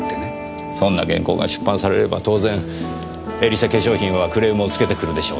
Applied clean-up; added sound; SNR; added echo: none; none; none; none.